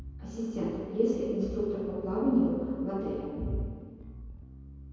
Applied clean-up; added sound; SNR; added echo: none; Bass guitar; 16 dB; reverberation time 2.2 s.